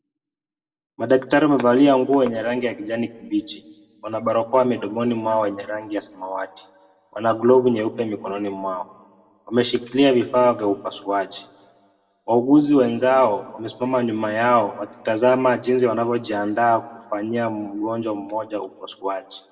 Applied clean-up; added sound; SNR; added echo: none; none; none; reverberation time 1.0 s.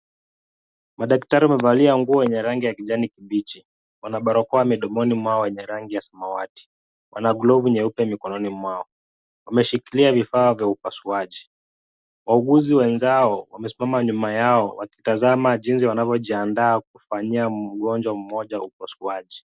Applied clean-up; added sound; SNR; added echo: none; none; none; none.